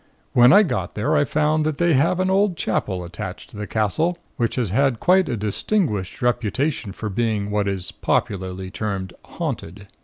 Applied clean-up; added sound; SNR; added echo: none; none; none; none.